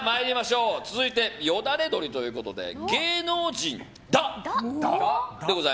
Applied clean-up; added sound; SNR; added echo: none; none; none; none.